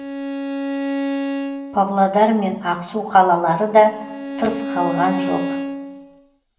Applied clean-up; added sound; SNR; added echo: none; Bowed string instrument; 7 dB; reverberation time 0.7 s.